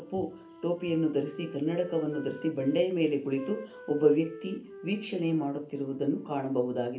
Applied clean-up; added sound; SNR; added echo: none; Wind instrument, woodwind instrument; 17 dB; reverberation time 0.3 s.